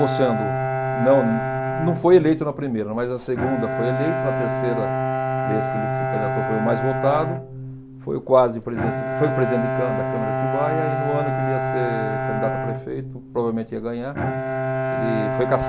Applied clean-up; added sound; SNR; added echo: none; Bowed string instrument; 1 dB; none.